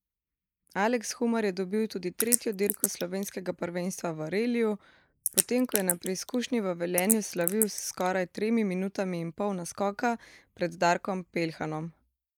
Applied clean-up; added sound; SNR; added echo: neural mask model Resemble Enhance denoiser.